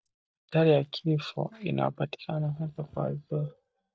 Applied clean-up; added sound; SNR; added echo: neural mask model DeepFilterNet 3.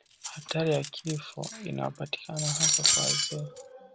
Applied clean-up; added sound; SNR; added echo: none; Cutlery, silverware; -3 dB; none.